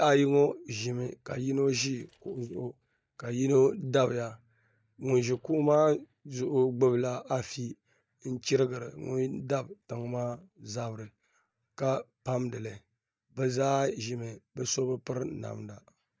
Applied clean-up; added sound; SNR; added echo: neural mask model DeepFilterNet 3.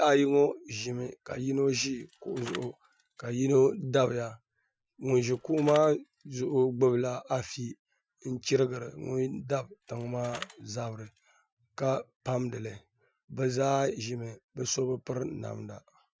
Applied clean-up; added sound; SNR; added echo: classical method Wiener filter.